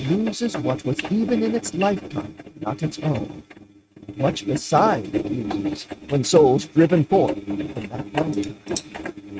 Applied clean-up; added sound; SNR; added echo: neural mask model RNNoise.